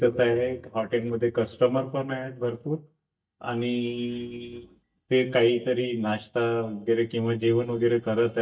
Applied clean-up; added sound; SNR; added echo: neural mask model DeepFilterNet 3.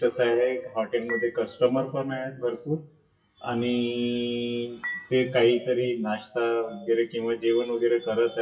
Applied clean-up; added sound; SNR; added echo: classical method WPE with log-MMSE.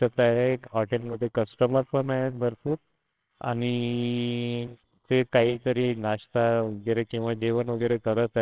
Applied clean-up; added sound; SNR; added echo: neural separator model SepFormer WHAMR!.